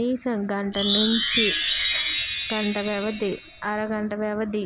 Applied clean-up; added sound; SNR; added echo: none; Chime; 0 dB; none.